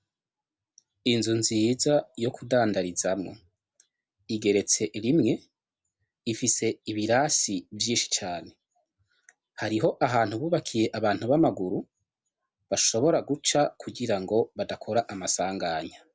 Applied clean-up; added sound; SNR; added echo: none; none; none; none.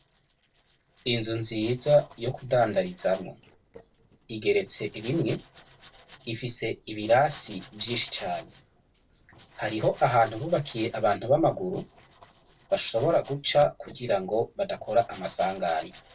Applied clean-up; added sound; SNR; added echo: neural separator model SepFormer DNS4.